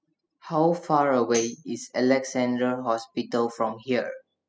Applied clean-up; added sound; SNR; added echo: classical method spectral subtraction.